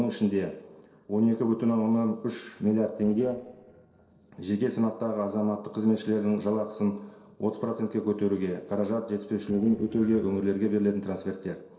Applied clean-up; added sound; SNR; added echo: neural separator model SepFormer DNS4.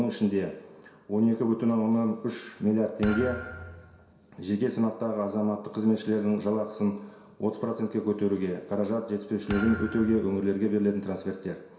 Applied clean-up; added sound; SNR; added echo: none; Thump, thud; 13 dB; reverberation time 0.7 s.